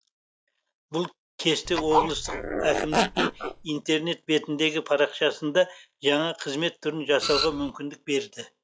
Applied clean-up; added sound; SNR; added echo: classical method log-MMSE.